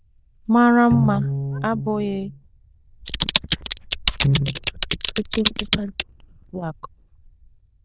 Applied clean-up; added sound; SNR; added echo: neural diffusion model UNIVERSE++.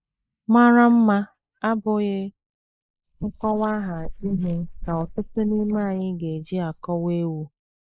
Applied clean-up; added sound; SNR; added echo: neural mask model Resemble Enhance denoiser.